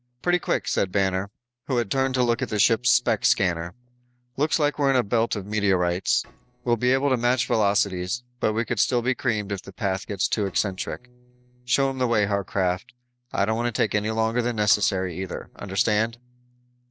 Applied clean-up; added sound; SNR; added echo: neural separator model SepFormer DNS4.